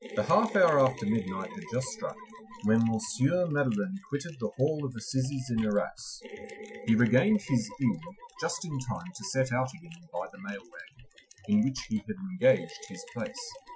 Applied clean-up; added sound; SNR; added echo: classical method Wiener filter.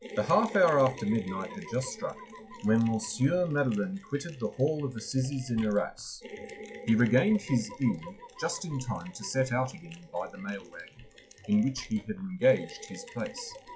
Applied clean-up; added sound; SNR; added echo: classical method log-MMSE.